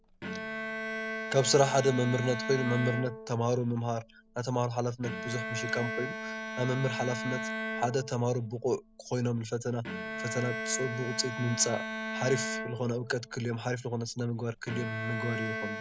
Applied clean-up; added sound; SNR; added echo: none; Bowed string instrument; 6 dB; none.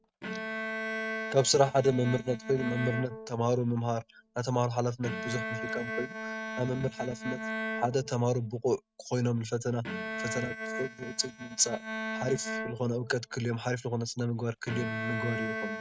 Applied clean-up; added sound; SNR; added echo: neural mask model RNNoise.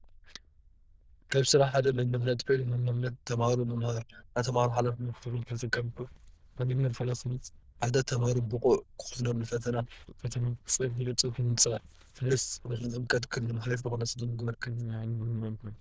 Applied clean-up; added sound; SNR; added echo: neural diffusion model UNIVERSE++.